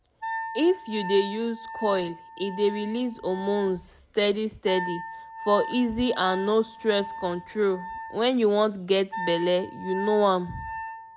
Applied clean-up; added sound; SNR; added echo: none; Wind instrument, woodwind instrument; 11 dB; none.